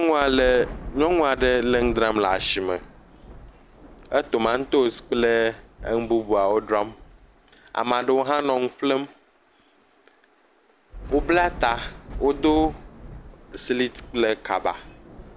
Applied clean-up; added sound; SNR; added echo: none; Thunder / Rain; 15 dB; none.